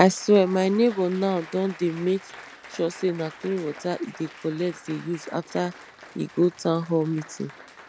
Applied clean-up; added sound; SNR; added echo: none; Applause; 20 dB; none.